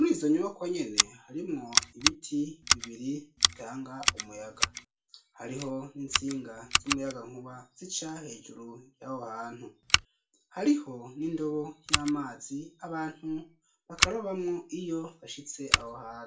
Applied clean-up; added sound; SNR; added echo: none; Scissors; -1 dB; reverberation time 0.3 s.